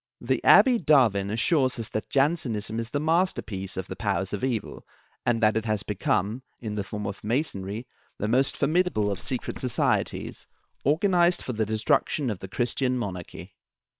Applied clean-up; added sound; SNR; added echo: neural separator model SepFormer WHAM!.